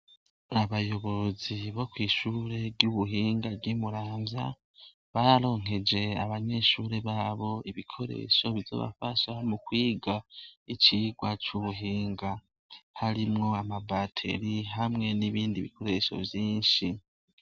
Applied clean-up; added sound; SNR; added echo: none; none; none; none.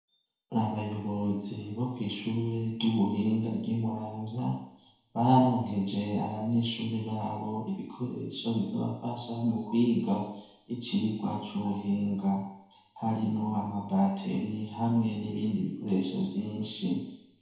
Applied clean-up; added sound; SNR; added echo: none; none; none; reverberation time 0.9 s.